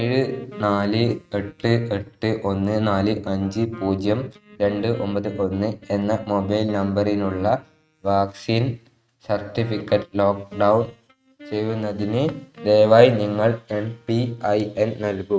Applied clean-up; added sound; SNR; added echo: neural mask model RNNoise.